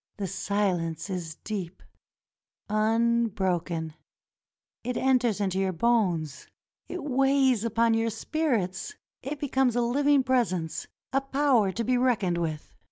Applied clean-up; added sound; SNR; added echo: none; none; none; none.